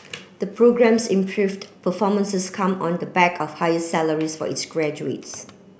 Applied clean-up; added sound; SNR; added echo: none; none; none; none.